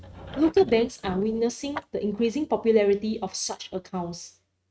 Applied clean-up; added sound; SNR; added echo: neural mask model RNNoise.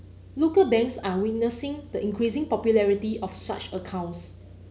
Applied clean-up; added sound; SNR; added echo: none; none; none; none.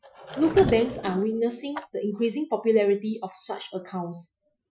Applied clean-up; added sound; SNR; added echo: classical method Wiener filter.